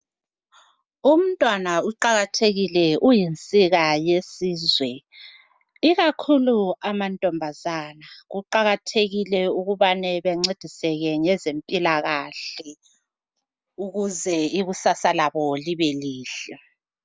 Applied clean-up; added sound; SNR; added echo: none; none; none; none.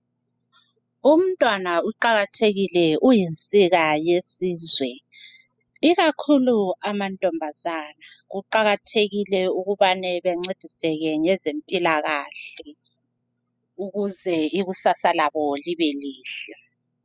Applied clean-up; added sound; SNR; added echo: classical method spectral subtraction.